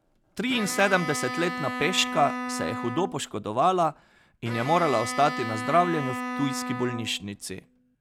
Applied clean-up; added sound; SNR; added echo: none; Bowed string instrument; 7 dB; none.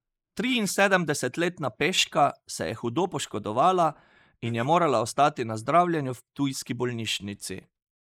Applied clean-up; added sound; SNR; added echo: neural mask model Resemble Enhance denoiser.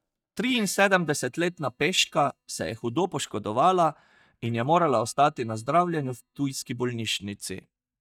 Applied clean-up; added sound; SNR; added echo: neural mask model DeepFilterNet 3.